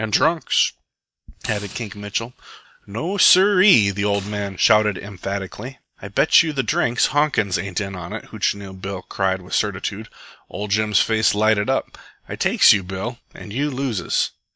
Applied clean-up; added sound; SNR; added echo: neural mask model DeepFilterNet 3.